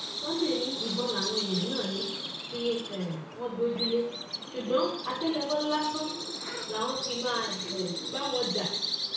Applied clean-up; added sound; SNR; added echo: none; Bird vocalization, bird call, bird song; 3 dB; reverberation time 0.6 s.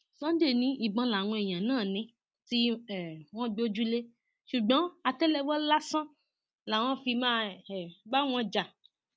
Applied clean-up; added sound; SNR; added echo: none; none; none; none.